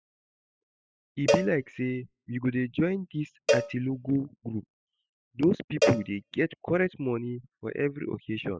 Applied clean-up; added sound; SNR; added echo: classical method spectral subtraction.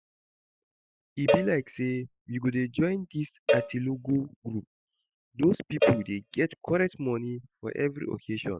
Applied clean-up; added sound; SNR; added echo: classical method Wiener filter.